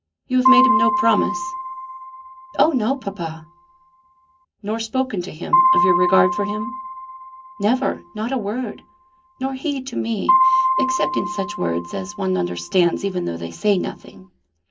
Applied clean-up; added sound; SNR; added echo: none; Piano; 0 dB; reverberation time 0.3 s.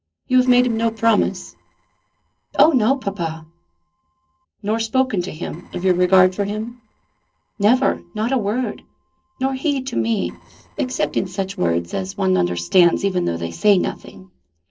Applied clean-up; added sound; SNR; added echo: neural separator model SepFormer DNS4.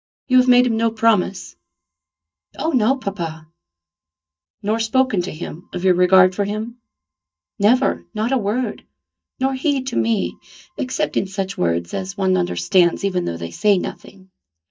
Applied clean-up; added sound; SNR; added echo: neural mask model DeepFilterNet 3.